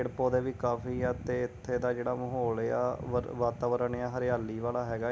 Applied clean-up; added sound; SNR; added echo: none; none; none; none.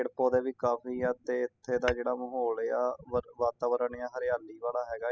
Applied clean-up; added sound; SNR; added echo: classical method spectral subtraction.